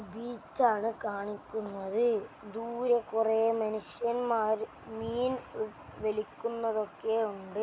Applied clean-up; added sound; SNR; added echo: none; none; none; none.